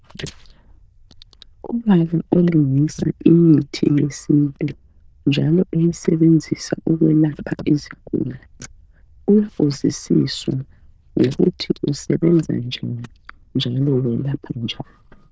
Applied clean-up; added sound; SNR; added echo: neural diffusion model UNIVERSE++.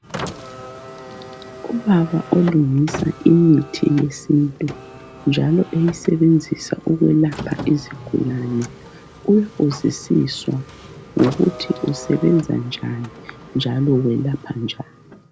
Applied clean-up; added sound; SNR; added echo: none; Car; 16 dB; none.